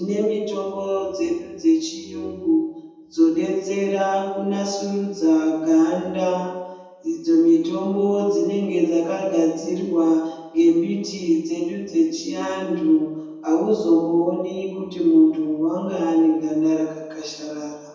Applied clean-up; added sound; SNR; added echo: none; none; none; reverberation time 1.1 s.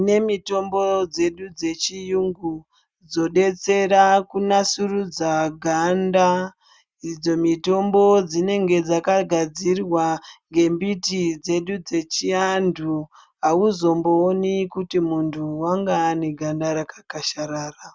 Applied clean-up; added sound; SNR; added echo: none; none; none; none.